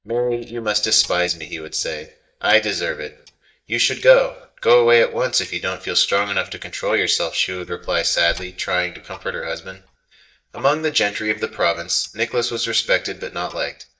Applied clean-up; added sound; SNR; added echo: neural mask model DeepFilterNet 3.